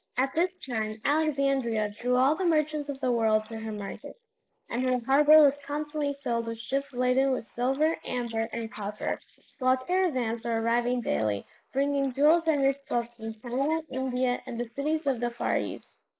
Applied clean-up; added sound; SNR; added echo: neural mask model Resemble Enhance denoiser.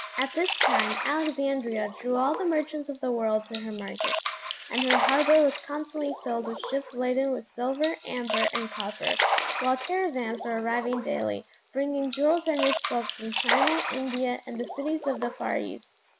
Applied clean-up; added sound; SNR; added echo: none; Splash, splatter; 4 dB; none.